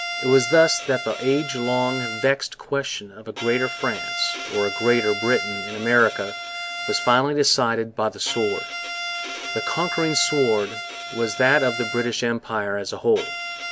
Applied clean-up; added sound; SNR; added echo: none; Bowed string instrument; 8 dB; none.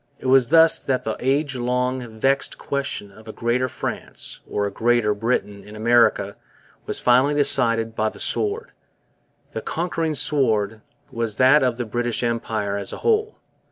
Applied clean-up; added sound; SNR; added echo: none; none; none; none.